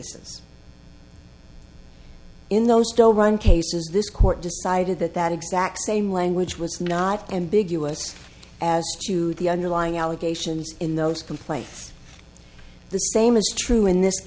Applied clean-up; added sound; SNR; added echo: none; none; none; none.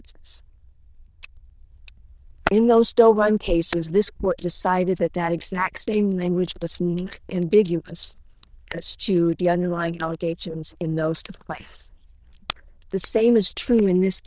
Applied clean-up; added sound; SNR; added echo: neural diffusion model UNIVERSE++.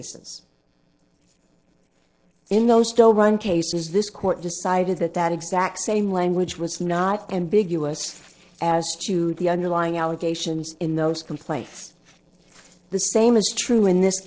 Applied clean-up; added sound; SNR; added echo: neural separator model SepFormer DNS4.